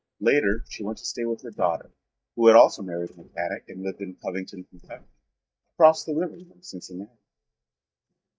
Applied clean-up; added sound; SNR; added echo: neural mask model DeepFilterNet 3.